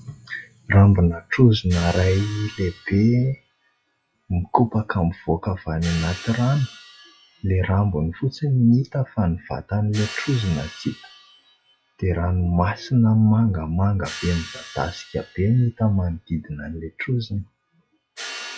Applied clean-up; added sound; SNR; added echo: classical method log-MMSE.